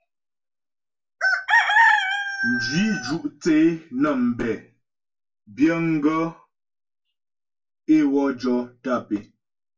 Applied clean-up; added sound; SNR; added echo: none; Chicken, rooster; -3 dB; reverberation time 0.1 s.